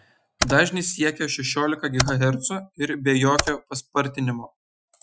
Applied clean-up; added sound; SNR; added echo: classical method Wiener filter.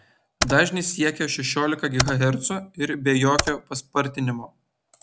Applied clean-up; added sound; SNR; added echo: none; Computer keyboard; 8 dB; none.